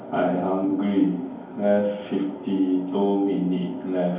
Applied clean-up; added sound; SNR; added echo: none; none; none; reverberation time 0.9 s.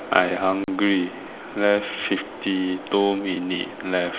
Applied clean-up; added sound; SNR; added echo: none; none; none; none.